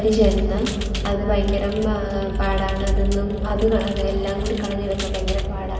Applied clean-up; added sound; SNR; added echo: none; Computer keyboard; 17 dB; reverberation time 2.6 s.